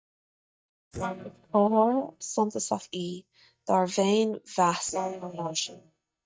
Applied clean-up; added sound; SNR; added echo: neural mask model DeepFilterNet 3.